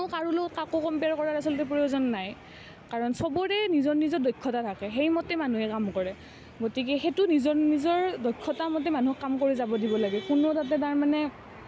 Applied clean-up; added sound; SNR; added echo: none; none; none; none.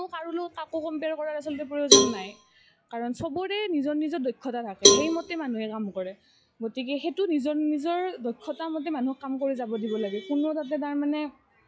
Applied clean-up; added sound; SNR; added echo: classical method log-MMSE.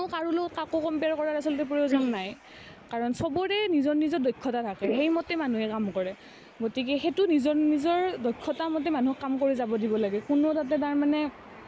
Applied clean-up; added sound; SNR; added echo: neural mask model Resemble Enhance denoiser.